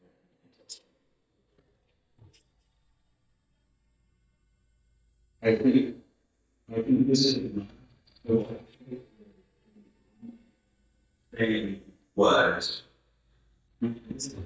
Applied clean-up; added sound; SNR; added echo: neural mask model DeepFilterNet 3.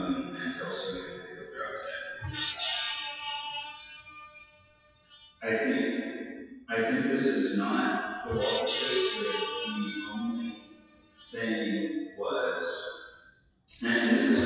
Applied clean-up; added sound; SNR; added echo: classical method WPE with log-MMSE.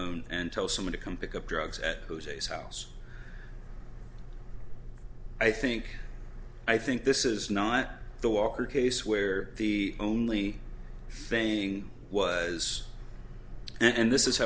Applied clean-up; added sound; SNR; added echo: none; none; none; none.